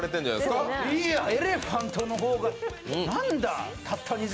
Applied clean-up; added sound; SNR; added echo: none; Typing + Dog; 20 dB; none.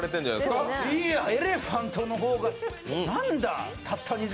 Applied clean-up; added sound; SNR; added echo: none; none; none; none.